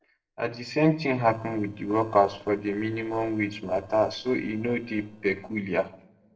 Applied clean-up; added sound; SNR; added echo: neural separator model SepFormer DNS4.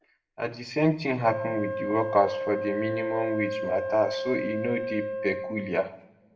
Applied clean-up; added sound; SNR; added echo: none; Wind instrument, woodwind instrument; 5 dB; reverberation time 0.6 s.